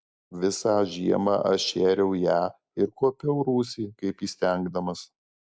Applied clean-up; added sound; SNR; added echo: none; none; none; none.